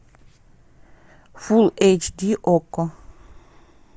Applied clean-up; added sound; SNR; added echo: none; none; none; none.